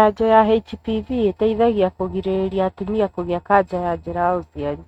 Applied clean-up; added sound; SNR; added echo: neural mask model RNNoise.